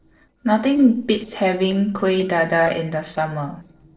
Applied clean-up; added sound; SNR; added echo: neural separator model SepFormer DNS4.